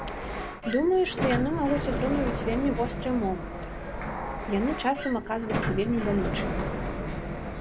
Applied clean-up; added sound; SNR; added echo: none; Sliding door; 2 dB; none.